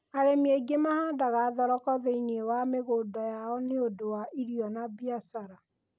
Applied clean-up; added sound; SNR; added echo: none; none; none; none.